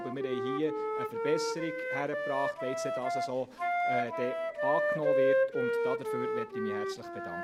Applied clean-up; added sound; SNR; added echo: none; Wind instrument, woodwind instrument; -4 dB; none.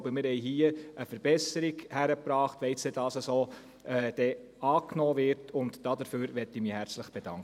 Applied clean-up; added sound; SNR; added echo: none; none; none; none.